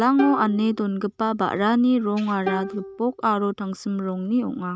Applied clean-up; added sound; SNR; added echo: neural mask model RNNoise.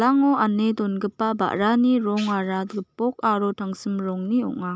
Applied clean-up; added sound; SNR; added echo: none; none; none; none.